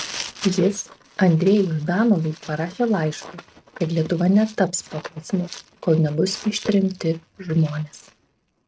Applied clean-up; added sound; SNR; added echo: neural mask model RNNoise.